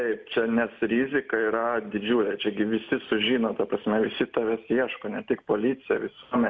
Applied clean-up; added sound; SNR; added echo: none; none; none; none.